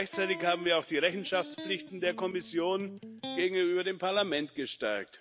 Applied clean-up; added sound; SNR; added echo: none; Electric guitar; 13 dB; none.